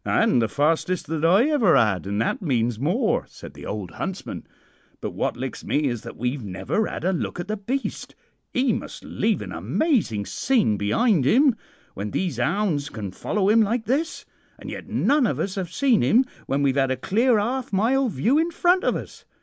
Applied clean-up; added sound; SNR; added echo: none; none; none; none.